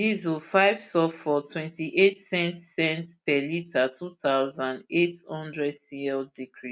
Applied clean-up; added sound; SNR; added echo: none; none; none; none.